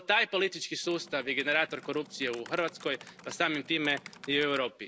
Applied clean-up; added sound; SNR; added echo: none; Typing; 19 dB; none.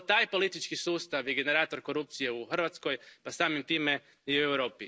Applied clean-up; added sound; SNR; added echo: none; none; none; none.